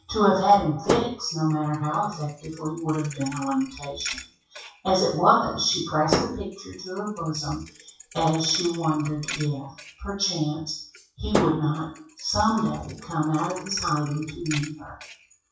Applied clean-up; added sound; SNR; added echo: classical method WPE with log-MMSE.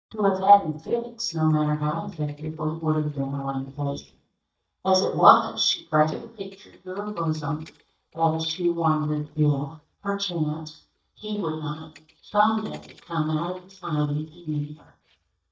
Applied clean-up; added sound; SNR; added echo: neural mask model DeepFilterNet 3.